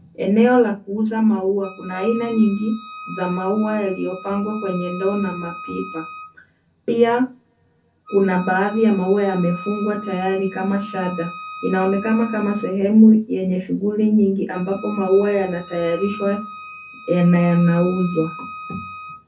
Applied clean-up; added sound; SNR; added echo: none; Wind instrument, woodwind instrument; 16 dB; reverberation time 0.3 s.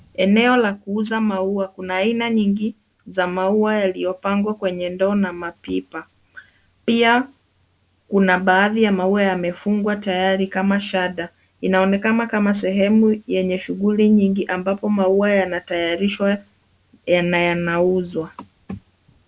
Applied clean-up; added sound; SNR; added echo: none; none; none; none.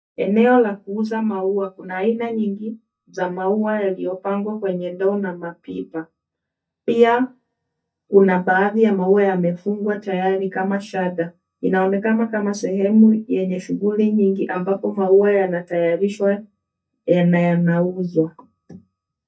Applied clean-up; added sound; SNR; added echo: neural mask model DeepFilterNet 3.